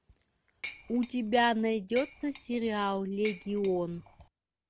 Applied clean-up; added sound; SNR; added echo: none; Dishes, pots, and pans; 7 dB; none.